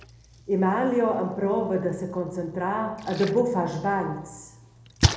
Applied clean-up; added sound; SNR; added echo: none; Splash, splatter; 7 dB; reverberation time 0.7 s.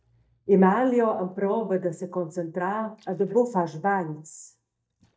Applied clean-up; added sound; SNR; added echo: neural mask model DeepFilterNet 3.